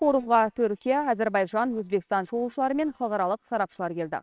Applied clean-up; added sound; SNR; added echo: neural separator model SepFormer WHAMR!.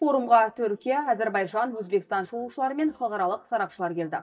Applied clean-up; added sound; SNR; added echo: neural mask model DeepFilterNet 3.